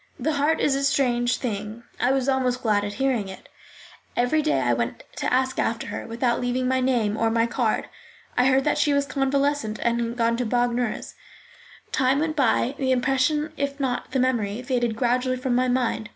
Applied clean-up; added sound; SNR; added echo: none; none; none; none.